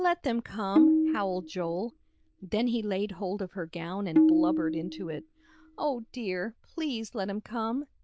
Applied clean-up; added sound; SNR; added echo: neural diffusion model UNIVERSE++.